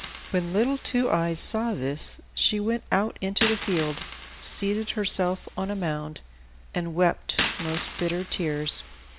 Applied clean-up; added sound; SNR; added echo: none; Coin (dropping); 10 dB; none.